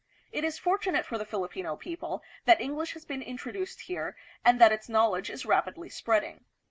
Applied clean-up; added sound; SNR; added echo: none; none; none; none.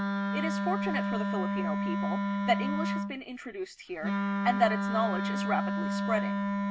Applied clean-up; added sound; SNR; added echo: none; Wind instrument, woodwind instrument; -3 dB; none.